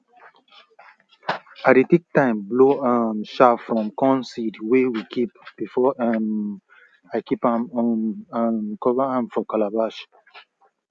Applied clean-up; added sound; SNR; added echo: none; none; none; none.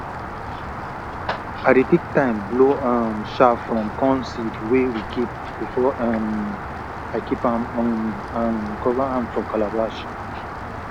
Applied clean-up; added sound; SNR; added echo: none; Rain; 8 dB; none.